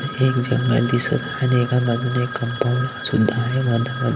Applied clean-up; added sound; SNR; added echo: none; Telephone; 12 dB; none.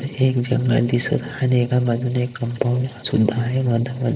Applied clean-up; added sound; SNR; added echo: neural mask model Resemble Enhance denoiser.